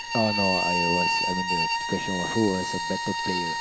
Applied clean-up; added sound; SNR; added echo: none; Bowed string instrument; -2 dB; none.